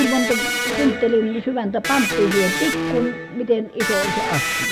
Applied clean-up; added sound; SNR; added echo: none; Electric guitar; 3 dB; none.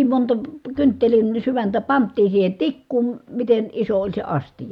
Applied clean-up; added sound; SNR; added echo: none; none; none; none.